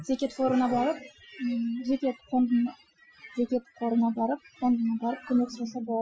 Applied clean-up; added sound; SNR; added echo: classical method Wiener filter.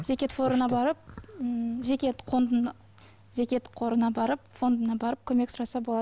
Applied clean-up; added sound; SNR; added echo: none; none; none; none.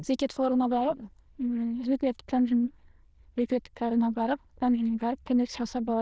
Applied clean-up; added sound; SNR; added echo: neural diffusion model UNIVERSE++.